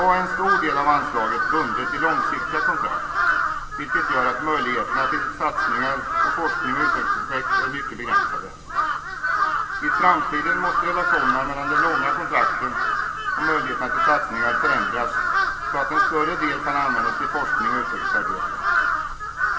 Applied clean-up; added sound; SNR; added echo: none; Crow; -4 dB; reverberation time 2.4 s.